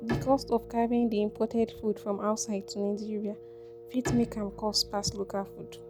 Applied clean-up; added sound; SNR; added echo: none; Wind instrument, woodwind instrument + Bowed string instrument; 10 dB; none.